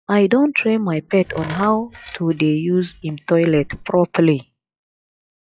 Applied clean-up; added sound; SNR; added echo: classical method log-MMSE.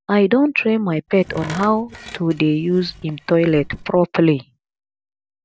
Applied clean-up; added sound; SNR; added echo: none; Tools; 18 dB; none.